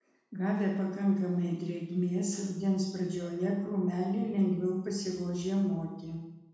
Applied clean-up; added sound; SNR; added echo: none; none; none; reverberation time 1.0 s.